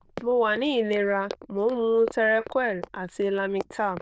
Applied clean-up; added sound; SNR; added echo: neural diffusion model UNIVERSE++.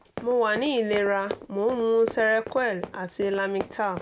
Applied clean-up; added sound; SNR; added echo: none; Run; 13 dB; none.